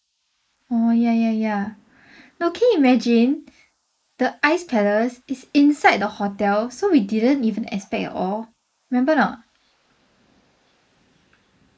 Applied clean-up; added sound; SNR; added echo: neural mask model Resemble Enhance denoiser.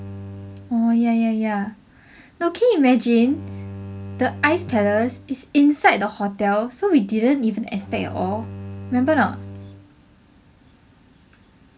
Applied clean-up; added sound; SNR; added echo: none; Bowed string instrument; 16 dB; none.